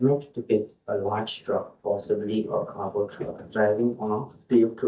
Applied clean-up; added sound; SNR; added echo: neural mask model DeepFilterNet 3.